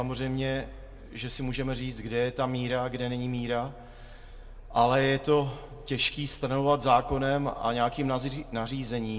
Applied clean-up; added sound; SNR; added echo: none; Car; 17 dB; reverberation time 0.2 s.